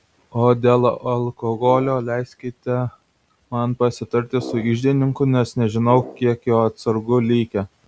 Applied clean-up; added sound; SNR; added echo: none; Brass instrument; 17 dB; none.